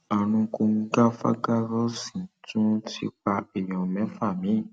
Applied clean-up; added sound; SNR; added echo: none; none; none; none.